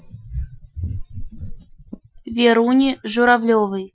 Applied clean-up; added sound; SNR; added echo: classical method Wiener filter.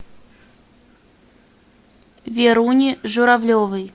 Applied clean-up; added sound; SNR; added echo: none; none; none; none.